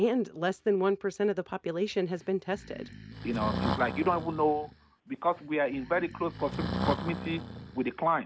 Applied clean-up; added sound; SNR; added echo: none; Breathing; 7 dB; none.